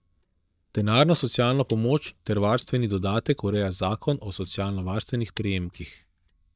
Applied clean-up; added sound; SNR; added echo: neural mask model DeepFilterNet 3.